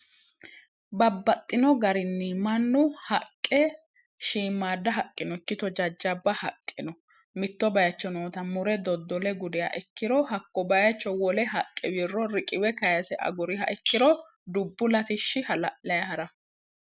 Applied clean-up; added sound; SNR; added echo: none; none; none; none.